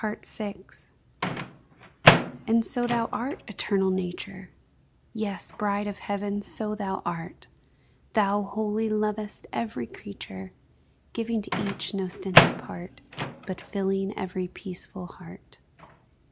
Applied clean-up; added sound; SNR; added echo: none; Microwave oven; 1 dB; none.